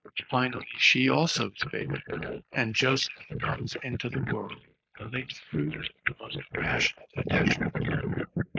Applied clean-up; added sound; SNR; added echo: neural mask model Resemble Enhance denoiser.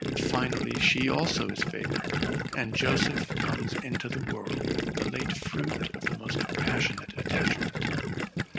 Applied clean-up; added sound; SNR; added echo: none; Gurgling; -2 dB; none.